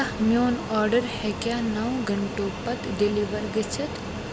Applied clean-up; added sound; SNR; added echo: none; Fixed-wing aircraft, airplane; 7 dB; none.